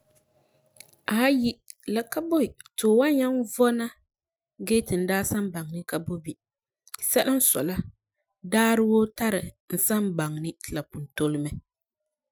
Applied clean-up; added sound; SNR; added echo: none; none; none; none.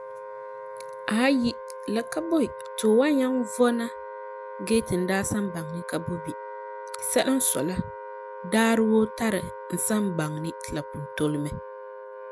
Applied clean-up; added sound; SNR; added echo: none; Wind instrument, woodwind instrument; 12 dB; none.